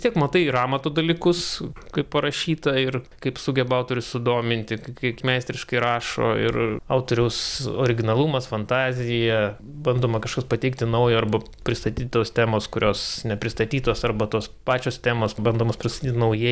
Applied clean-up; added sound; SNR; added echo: none; none; none; none.